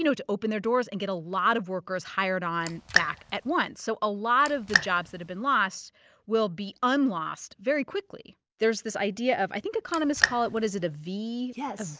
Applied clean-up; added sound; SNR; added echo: none; Raindrop; 3 dB; none.